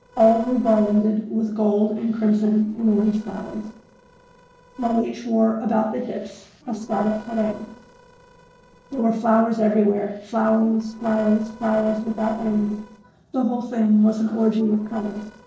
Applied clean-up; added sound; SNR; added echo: neural separator model SepFormer DNS4.